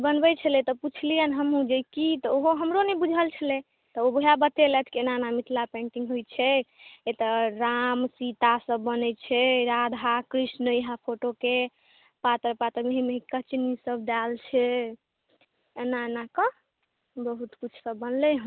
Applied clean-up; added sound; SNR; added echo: none; none; none; none.